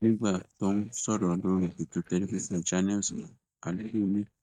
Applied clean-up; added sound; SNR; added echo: neural mask model DeepFilterNet 3.